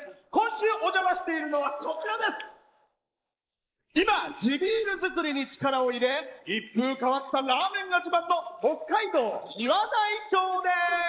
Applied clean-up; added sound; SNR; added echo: neural mask model Resemble Enhance denoiser.